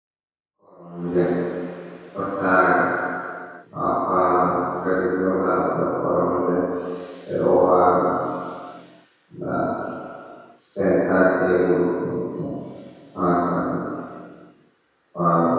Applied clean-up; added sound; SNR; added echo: none; none; none; reverberation time 2.0 s.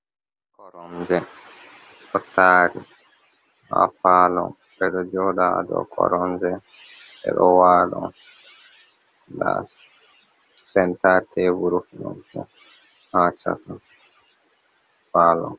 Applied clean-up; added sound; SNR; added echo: none; none; none; none.